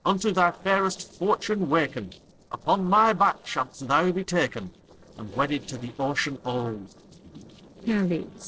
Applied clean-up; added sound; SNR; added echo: neural separator model SepFormer DNS4.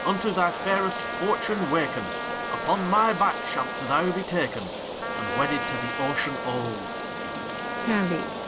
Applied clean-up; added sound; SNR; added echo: none; Rain + Trumpet; 4 dB; none.